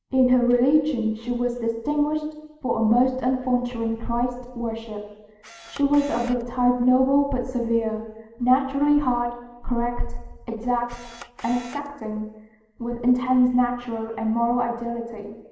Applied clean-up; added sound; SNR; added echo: none; Camera; 20 dB; reverberation time 1.1 s.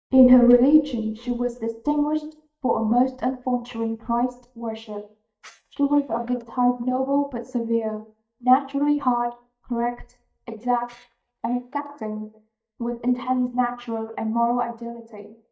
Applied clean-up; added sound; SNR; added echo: neural mask model DeepFilterNet 3.